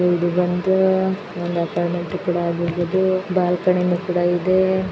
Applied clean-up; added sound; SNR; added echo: none; none; none; none.